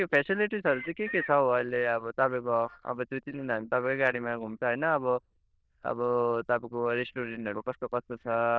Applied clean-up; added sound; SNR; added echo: neural diffusion model UNIVERSE++.